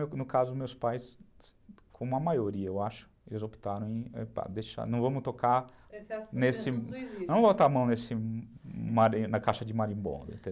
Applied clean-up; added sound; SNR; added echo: none; none; none; none.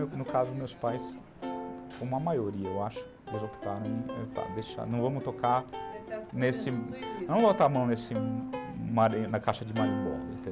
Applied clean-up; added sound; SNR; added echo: none; Plucked string instrument; 8 dB; none.